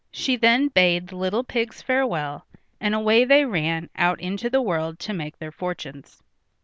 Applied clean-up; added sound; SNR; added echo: none; none; none; none.